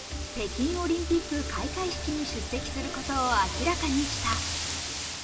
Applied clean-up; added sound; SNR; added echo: none; Wind; 7 dB; reverberation time 1.1 s.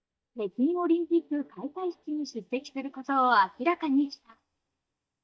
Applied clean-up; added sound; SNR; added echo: neural mask model DeepFilterNet 3.